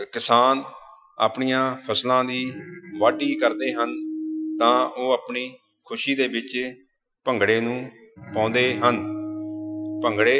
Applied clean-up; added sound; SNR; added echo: classical method Wiener filter.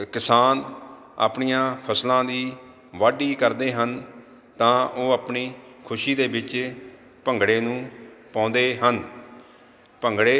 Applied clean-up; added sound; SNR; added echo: none; none; none; none.